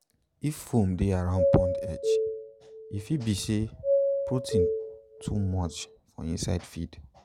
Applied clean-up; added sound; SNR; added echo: none; Doorbell; -1 dB; none.